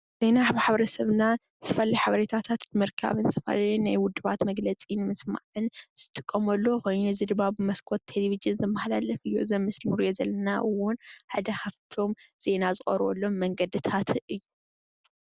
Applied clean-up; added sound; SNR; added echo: none; none; none; none.